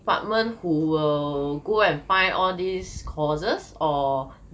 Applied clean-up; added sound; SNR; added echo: none; none; none; none.